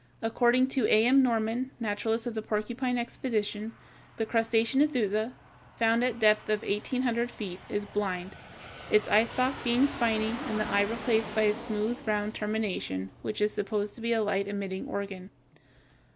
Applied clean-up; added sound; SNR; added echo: none; Aircraft; 16 dB; none.